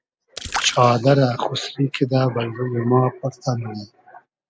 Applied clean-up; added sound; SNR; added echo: none; Splash, splatter; 12 dB; none.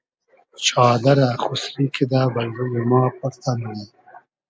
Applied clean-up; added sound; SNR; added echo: none; none; none; none.